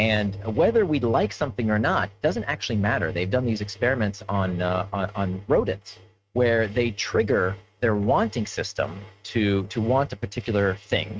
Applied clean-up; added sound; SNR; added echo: neural mask model RNNoise.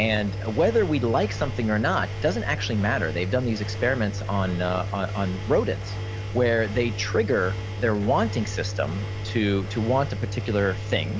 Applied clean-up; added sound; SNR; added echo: none; Engine; 5 dB; none.